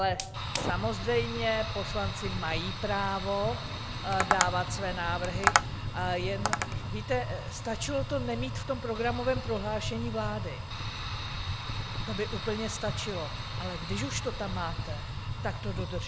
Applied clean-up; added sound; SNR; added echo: none; Tap + Fire; 0 dB; none.